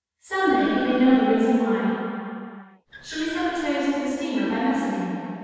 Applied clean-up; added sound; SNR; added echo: none; Car; 18 dB; reverberation time 2.1 s.